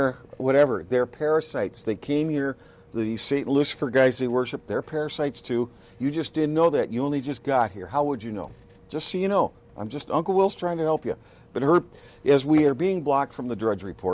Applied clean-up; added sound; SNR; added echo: none; none; none; none.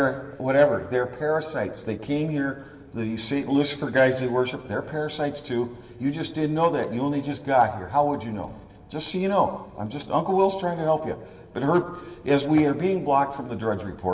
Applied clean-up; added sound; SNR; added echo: none; none; none; reverberation time 2.6 s.